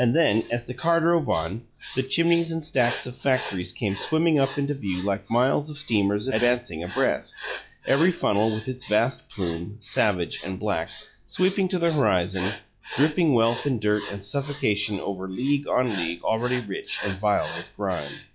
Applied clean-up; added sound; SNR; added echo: classical method log-MMSE.